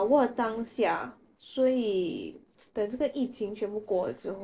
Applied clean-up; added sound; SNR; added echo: neural separator model SepFormer DNS4.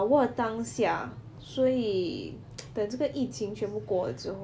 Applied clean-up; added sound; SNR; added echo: none; none; none; none.